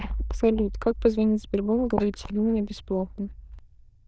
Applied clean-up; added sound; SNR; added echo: neural diffusion model UNIVERSE++.